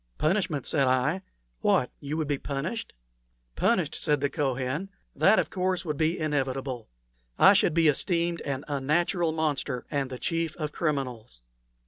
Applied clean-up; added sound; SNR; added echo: none; none; none; none.